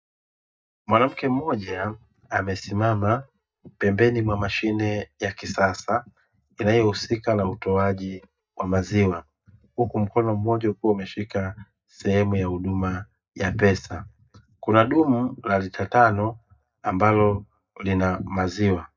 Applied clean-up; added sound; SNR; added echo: neural mask model DeepFilterNet 3.